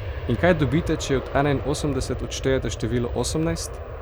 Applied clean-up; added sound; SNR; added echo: none; Aircraft; 6 dB; none.